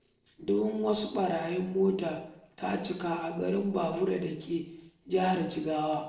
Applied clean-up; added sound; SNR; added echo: neural separator model SepFormer DNS4.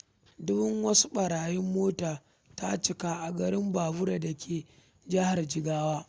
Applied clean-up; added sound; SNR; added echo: none; none; none; none.